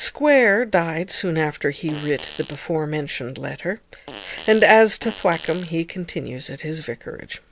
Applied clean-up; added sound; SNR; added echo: none; Fart; 15 dB; none.